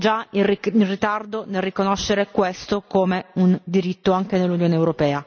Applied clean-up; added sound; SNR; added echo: none; none; none; none.